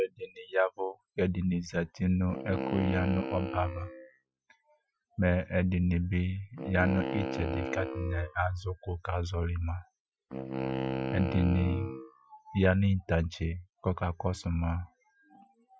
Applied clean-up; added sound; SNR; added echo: classical method Wiener filter.